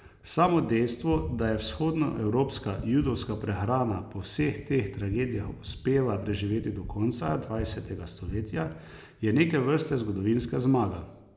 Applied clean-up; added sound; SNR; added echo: none; Gunshot, gunfire; 14 dB; none.